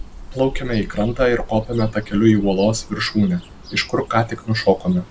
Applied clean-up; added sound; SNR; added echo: none; Cricket / Bird; 13 dB; none.